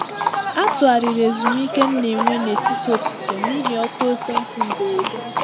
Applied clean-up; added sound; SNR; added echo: none; Livestock, farm animals, working animals; 2 dB; none.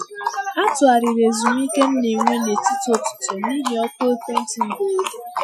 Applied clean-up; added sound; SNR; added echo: classical method Wiener filter.